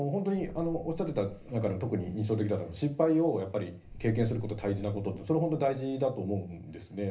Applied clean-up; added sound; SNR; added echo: none; Boom; 18 dB; reverberation time 0.3 s.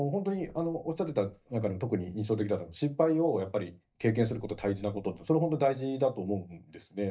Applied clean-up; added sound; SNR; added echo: neural mask model DeepFilterNet 3.